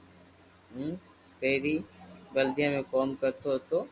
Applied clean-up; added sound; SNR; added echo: none; none; none; none.